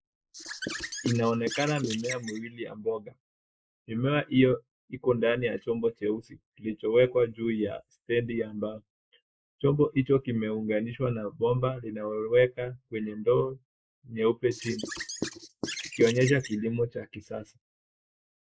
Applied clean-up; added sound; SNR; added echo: neural mask model Resemble Enhance denoiser.